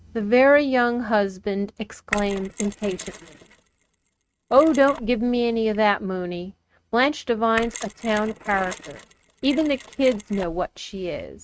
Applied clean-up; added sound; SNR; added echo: neural mask model RNNoise.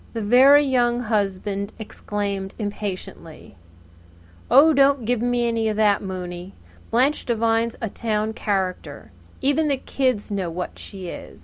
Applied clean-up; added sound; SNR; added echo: none; none; none; none.